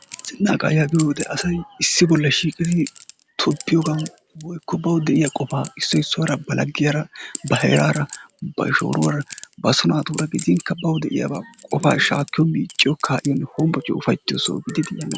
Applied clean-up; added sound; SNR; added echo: none; Chink, clink; 19 dB; none.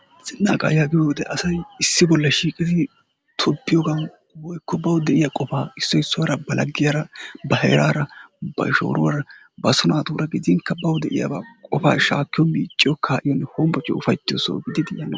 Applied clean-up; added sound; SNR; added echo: none; none; none; none.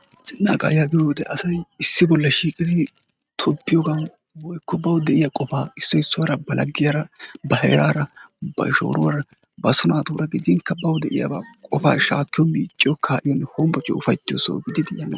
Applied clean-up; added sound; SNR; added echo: neural mask model RNNoise.